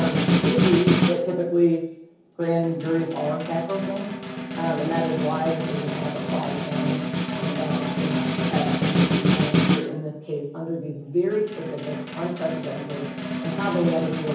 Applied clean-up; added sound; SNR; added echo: none; Snare drum; -1 dB; reverberation time 0.7 s.